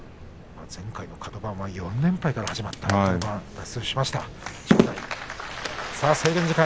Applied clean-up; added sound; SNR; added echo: none; none; none; none.